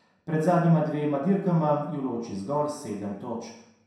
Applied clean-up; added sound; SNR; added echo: none; none; none; reverberation time 0.7 s.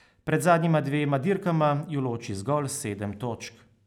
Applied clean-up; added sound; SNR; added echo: none; none; none; none.